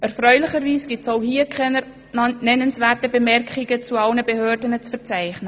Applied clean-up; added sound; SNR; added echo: none; none; none; none.